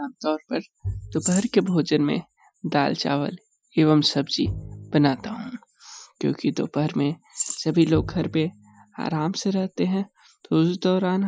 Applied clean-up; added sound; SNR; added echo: classical method Wiener filter.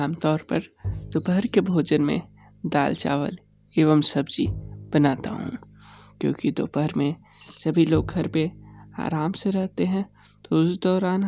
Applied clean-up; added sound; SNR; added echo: none; Rattle / Keys jangling + Bowed string instrument; 14 dB; none.